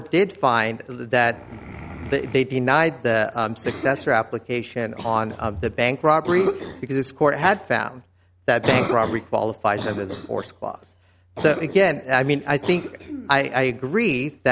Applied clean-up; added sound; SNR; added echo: none; Cough; 12 dB; none.